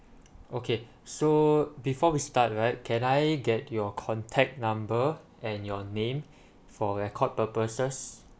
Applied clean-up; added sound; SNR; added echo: none; none; none; none.